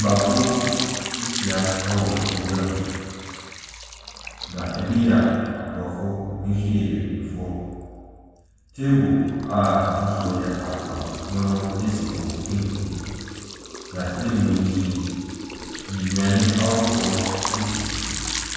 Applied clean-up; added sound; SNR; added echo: none; Liquid; 9 dB; reverberation time 2.1 s.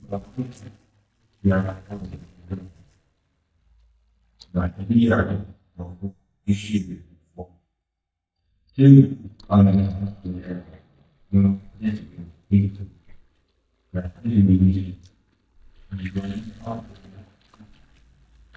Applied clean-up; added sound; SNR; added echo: neural mask model DeepFilterNet 3.